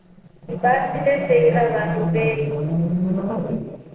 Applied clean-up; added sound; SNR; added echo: neural separator model SepFormer DNS4.